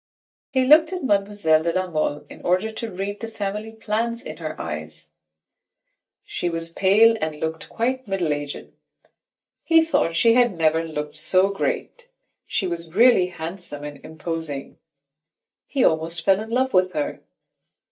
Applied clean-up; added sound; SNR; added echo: neural mask model DeepFilterNet 3.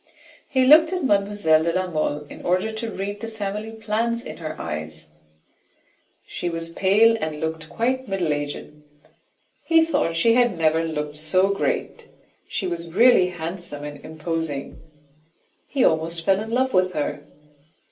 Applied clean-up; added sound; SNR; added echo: none; Bass drum; 19 dB; reverberation time 0.3 s.